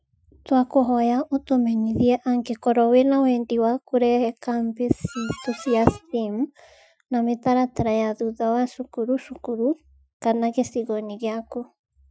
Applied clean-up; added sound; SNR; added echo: classical method Wiener filter.